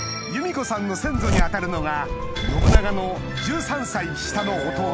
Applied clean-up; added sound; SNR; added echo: none; Zipper (clothing); -3 dB; none.